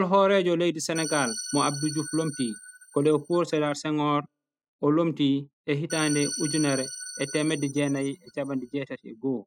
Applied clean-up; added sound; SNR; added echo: classical method spectral subtraction.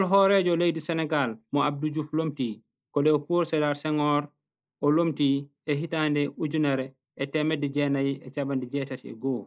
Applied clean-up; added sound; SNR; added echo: neural mask model Resemble Enhance denoiser.